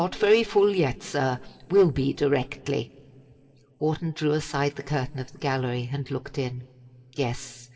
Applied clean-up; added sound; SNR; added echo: none; none; none; reverberation time 2.1 s.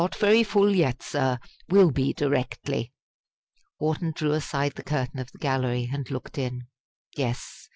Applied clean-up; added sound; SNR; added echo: none; none; none; none.